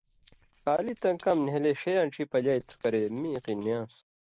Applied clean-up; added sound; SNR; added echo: neural mask model Resemble Enhance denoiser.